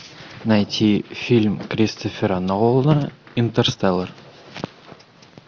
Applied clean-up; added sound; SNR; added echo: none; none; none; none.